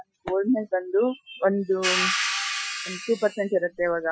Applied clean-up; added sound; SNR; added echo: classical method Wiener filter.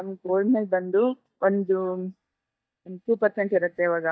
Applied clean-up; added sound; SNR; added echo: neural mask model DeepFilterNet 3.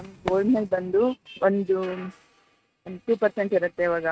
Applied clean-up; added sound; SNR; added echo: neural mask model RNNoise.